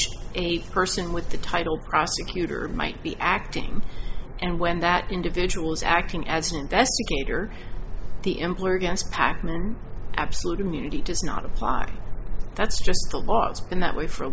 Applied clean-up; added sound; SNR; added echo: none; none; none; none.